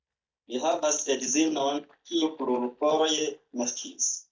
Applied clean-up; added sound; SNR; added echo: neural mask model DeepFilterNet 3.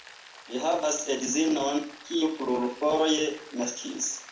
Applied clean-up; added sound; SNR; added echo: none; Rain; 20 dB; reverberation time 0.4 s.